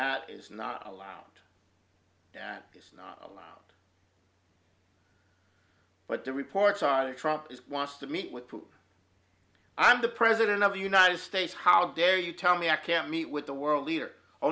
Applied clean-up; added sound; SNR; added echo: none; none; none; none.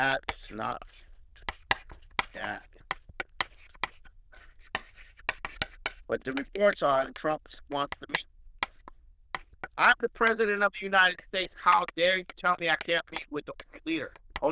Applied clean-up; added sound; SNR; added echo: neural diffusion model UNIVERSE++.